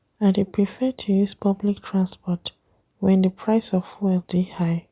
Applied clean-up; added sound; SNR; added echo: none; none; none; none.